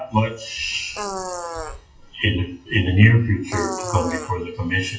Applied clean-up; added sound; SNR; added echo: classical method WPE with log-MMSE.